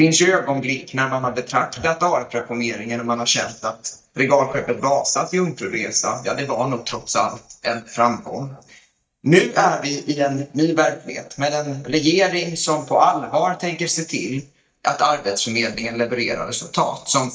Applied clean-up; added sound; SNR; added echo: neural mask model DeepFilterNet 3.